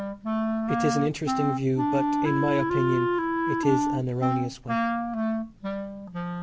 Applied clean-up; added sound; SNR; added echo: none; Wind instrument, woodwind instrument; -3 dB; none.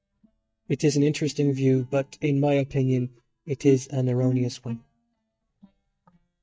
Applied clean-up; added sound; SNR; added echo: neural mask model DeepFilterNet 3.